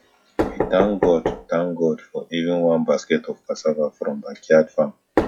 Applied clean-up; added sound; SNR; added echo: classical method log-MMSE.